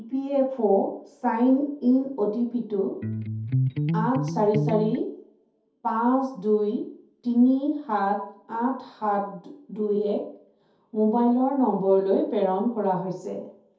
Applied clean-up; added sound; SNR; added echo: none; Electric guitar; 2 dB; reverberation time 0.5 s.